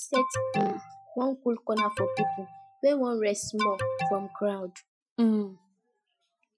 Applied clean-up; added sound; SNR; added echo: classical method Wiener filter.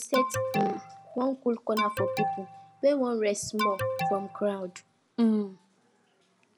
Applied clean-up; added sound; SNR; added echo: none; Alarm; 2 dB; none.